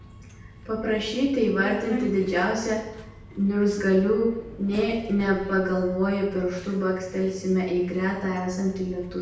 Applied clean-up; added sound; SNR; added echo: none; Subway, metro, underground; 14 dB; reverberation time 0.8 s.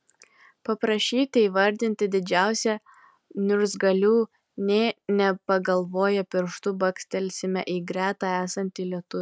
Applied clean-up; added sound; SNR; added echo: none; none; none; none.